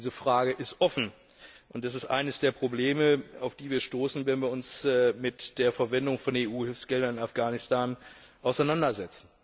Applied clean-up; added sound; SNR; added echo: none; none; none; none.